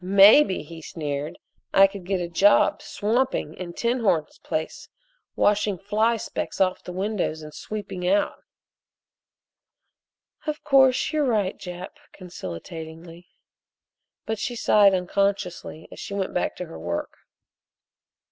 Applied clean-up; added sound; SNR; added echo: none; none; none; none.